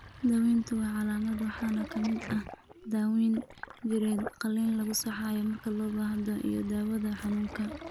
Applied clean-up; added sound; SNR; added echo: none; Sink (filling or washing); 15 dB; none.